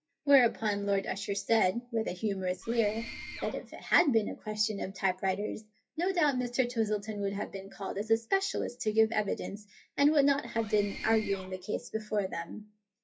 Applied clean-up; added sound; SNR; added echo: classical method WPE with log-MMSE.